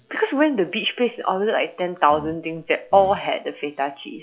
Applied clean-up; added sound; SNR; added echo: classical method log-MMSE.